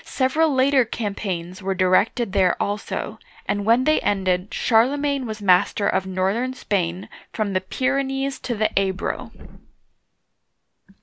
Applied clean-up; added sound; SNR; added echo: none; none; none; none.